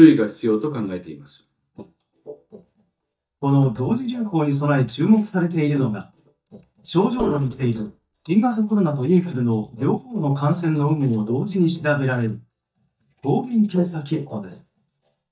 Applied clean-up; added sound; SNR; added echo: neural mask model DeepFilterNet 3.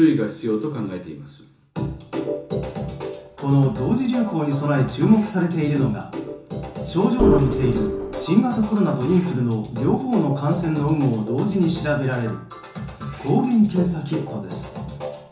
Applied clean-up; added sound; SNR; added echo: none; Organ; -1 dB; reverberation time 0.7 s.